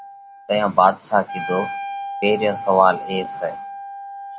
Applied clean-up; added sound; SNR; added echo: none; Wind instrument, woodwind instrument; 10 dB; none.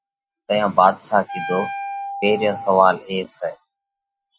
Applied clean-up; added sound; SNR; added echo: classical method Wiener filter.